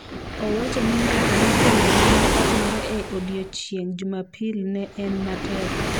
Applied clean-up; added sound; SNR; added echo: none; Waves, surf; -4 dB; none.